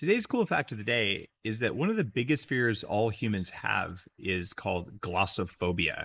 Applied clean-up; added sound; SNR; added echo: neural mask model Resemble Enhance denoiser.